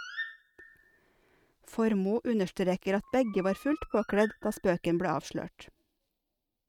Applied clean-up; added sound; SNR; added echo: neural mask model RNNoise.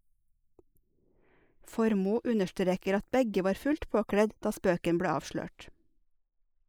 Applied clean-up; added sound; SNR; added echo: neural mask model Resemble Enhance denoiser.